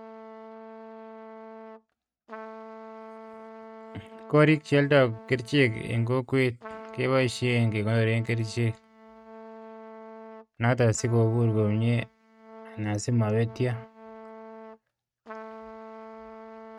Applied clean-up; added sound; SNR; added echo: neural mask model RNNoise.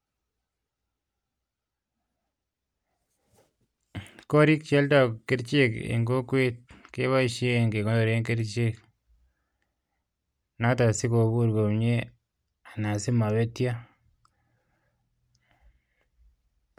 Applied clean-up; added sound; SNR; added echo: none; none; none; none.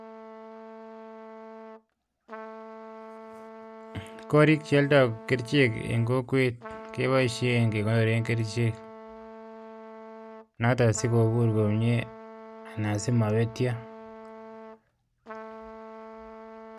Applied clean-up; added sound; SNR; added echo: none; Trumpet; 16 dB; none.